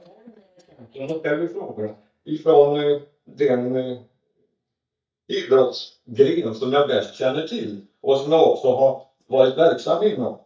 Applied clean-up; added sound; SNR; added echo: neural mask model DeepFilterNet 3.